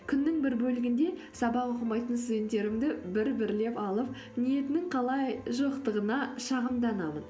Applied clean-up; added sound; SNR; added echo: none; none; none; none.